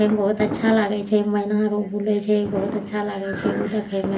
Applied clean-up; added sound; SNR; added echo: none; Fireworks; 10 dB; reverberation time 0.3 s.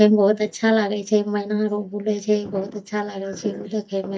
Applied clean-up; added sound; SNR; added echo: neural mask model DeepFilterNet 3.